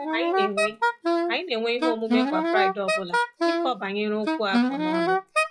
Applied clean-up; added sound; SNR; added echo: classical method log-MMSE.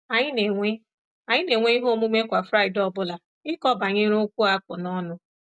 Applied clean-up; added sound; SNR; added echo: none; none; none; none.